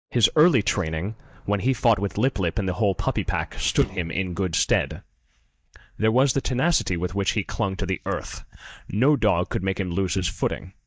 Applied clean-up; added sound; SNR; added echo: neural mask model DeepFilterNet 3.